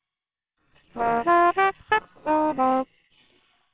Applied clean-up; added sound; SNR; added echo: neural separator model SepFormer WHAMR!.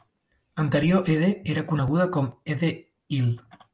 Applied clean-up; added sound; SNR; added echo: none; none; none; none.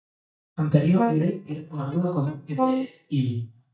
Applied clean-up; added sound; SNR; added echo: neural mask model DeepFilterNet 3.